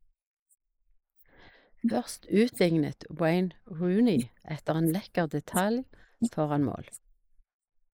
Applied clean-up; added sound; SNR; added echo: neural mask model Resemble Enhance denoiser.